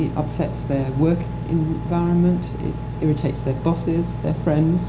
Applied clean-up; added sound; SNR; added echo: none; Engine; 6 dB; reverberation time 0.4 s.